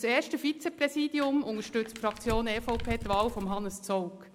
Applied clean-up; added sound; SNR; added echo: none; Crumpling, crinkling; 9 dB; none.